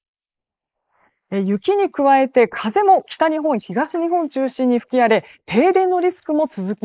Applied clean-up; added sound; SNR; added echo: neural mask model Resemble Enhance denoiser.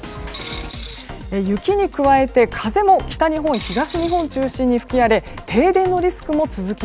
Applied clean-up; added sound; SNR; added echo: none; Coin (dropping); 18 dB; none.